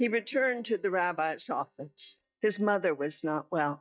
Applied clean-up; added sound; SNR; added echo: neural mask model DeepFilterNet 3.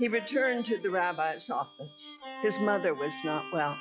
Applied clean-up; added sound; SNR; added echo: classical method log-MMSE.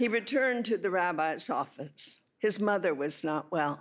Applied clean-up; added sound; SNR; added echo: none; none; none; none.